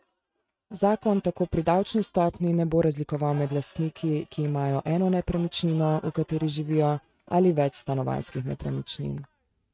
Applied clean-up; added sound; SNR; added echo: neural mask model RNNoise.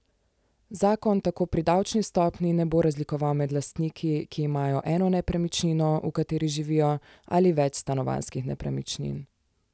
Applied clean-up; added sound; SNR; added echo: none; none; none; none.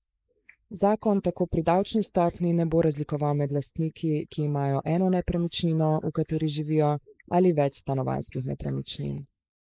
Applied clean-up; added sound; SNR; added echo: neural mask model Resemble Enhance denoiser.